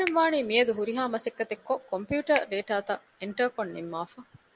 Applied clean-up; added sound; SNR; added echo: none; Finger snapping; 16 dB; none.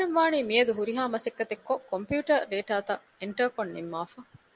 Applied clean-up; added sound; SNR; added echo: none; none; none; none.